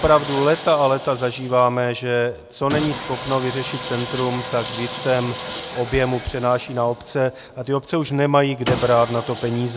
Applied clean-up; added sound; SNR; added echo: none; Sawing; 11 dB; none.